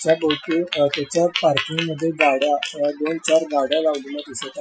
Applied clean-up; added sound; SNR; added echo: classical method Wiener filter.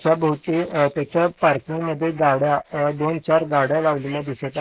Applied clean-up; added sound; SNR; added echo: neural mask model Resemble Enhance denoiser.